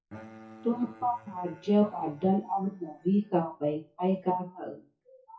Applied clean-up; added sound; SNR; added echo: classical method WPE with log-MMSE.